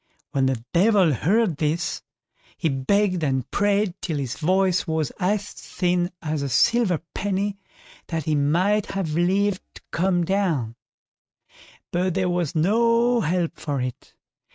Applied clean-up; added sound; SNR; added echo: neural mask model RNNoise.